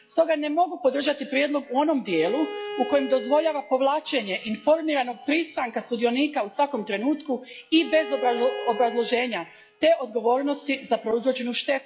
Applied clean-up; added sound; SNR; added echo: classical method log-MMSE.